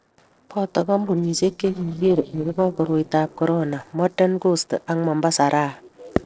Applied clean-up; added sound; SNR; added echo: neural separator model SepFormer DNS4.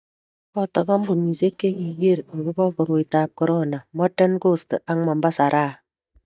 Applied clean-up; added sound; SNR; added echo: neural mask model DeepFilterNet 3.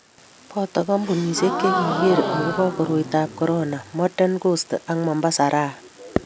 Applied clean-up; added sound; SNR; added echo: none; Gasp; 5 dB; none.